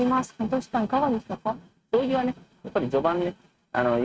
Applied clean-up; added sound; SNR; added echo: neural mask model RNNoise.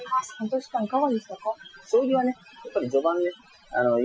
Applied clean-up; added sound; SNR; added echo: classical method Wiener filter.